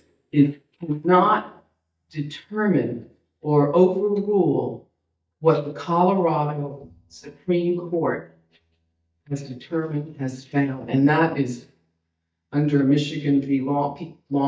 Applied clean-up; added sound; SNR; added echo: neural mask model DeepFilterNet 3.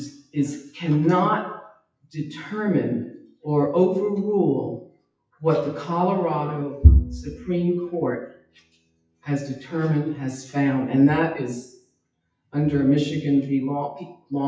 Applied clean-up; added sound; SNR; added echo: classical method WPE with log-MMSE.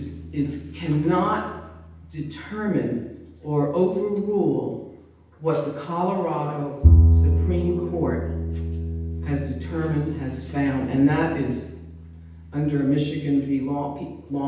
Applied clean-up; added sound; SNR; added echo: none; Bowed string instrument; 1 dB; reverberation time 0.9 s.